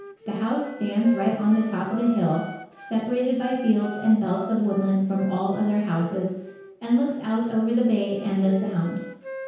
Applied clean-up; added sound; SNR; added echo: none; Wind instrument, woodwind instrument; 17 dB; reverberation time 0.9 s.